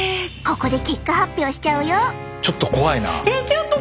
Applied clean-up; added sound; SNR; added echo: none; none; none; none.